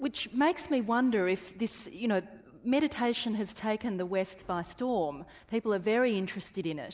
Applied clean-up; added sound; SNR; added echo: none; none; none; none.